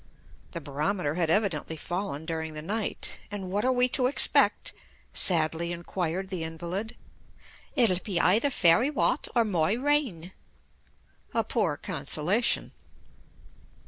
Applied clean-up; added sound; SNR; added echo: none; Wind; 19 dB; none.